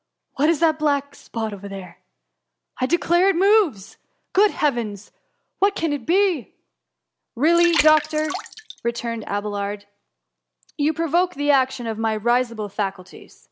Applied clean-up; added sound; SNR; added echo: none; Water; 10 dB; none.